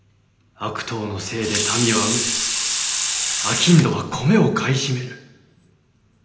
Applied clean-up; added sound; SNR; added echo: none; Sink (filling or washing) / Water tap, faucet; 1 dB; reverberation time 0.9 s.